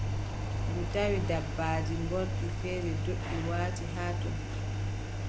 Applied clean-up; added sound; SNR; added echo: none; Engine; -3 dB; none.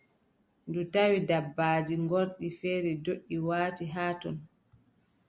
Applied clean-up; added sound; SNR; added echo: none; none; none; none.